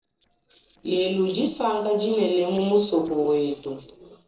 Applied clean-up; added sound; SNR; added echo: neural separator model SepFormer DNS4.